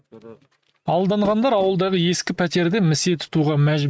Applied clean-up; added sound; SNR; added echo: neural mask model RNNoise.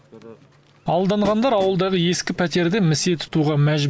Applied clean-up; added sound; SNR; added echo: none; Train; 19 dB; none.